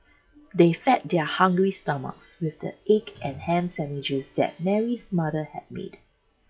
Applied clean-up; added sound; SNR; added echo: classical method log-MMSE.